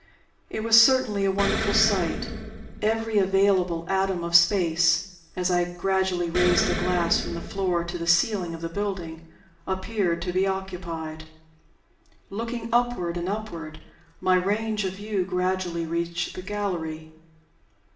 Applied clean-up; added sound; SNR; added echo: none; Explosion; 5 dB; reverberation time 0.6 s.